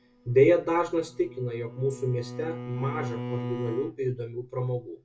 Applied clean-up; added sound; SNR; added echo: none; Bowed string instrument; 11 dB; reverberation time 0.2 s.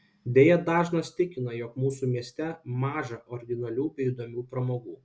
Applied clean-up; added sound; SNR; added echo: none; none; none; none.